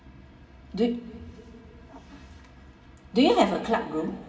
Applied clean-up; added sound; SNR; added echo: none; none; none; reverberation time 2.6 s.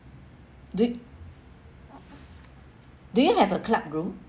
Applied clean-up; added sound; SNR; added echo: none; none; none; none.